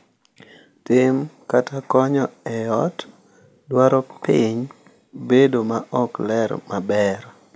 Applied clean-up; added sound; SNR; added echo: none; none; none; none.